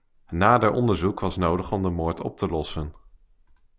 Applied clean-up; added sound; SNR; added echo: none; none; none; none.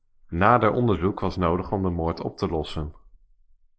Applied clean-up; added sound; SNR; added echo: neural mask model Resemble Enhance denoiser.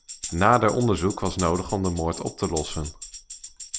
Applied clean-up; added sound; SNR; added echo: none; Tambourine; 13 dB; none.